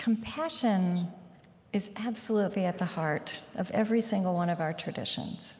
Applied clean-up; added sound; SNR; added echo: neural mask model Resemble Enhance denoiser.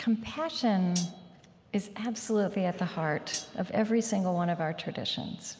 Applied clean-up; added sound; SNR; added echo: none; Cutlery, silverware; 14 dB; none.